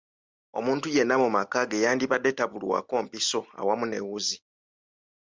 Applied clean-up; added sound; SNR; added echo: none; none; none; none.